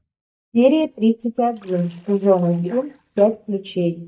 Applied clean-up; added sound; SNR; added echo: neural mask model DeepFilterNet 3.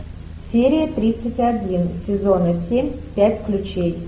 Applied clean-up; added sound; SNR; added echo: none; none; none; none.